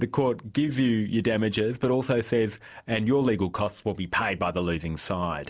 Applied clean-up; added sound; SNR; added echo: none; none; none; none.